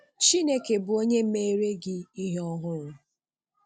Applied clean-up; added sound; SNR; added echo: none; none; none; none.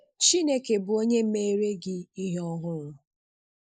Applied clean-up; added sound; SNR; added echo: neural mask model Resemble Enhance denoiser.